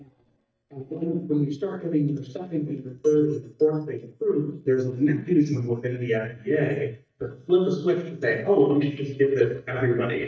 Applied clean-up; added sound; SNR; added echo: neural mask model DeepFilterNet 3.